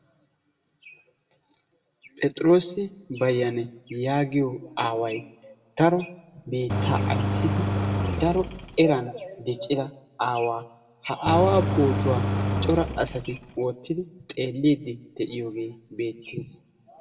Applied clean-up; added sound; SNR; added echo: none; Engine; 0 dB; reverberation time 0.4 s.